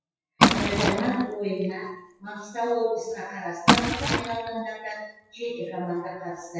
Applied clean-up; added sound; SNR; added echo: classical method WPE with log-MMSE.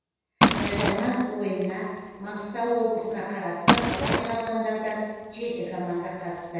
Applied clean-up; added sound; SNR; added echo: none; Liquid; -1 dB; reverberation time 1.2 s.